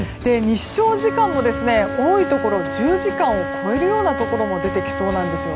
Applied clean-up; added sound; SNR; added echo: none; Wind instrument, woodwind instrument; 7 dB; none.